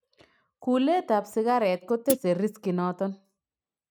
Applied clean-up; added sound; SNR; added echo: neural mask model RNNoise.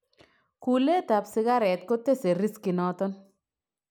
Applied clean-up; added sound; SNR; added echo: none; none; none; none.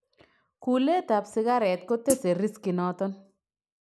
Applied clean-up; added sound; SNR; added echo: neural mask model Resemble Enhance denoiser.